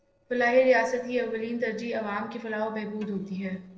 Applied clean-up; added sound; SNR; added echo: neural separator model SepFormer DNS4.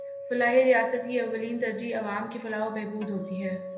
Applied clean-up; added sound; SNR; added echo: none; Acoustic guitar; 14 dB; reverberation time 0.7 s.